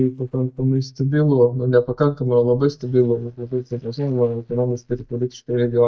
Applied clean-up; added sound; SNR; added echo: neural mask model DeepFilterNet 3.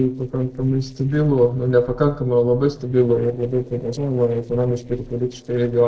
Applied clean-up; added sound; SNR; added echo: neural separator model SepFormer DNS4.